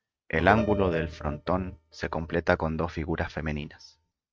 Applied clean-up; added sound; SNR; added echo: neural mask model RNNoise.